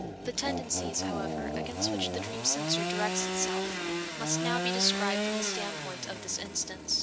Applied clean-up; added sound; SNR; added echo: none; Sawing / Engine; -1 dB; none.